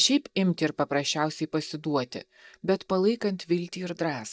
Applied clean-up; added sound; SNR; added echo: neural mask model DeepFilterNet 3.